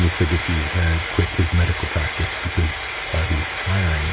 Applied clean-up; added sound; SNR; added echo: none; Frying (food); 6 dB; none.